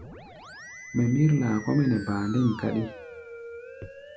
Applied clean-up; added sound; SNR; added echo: none; Musical instrument; 16 dB; none.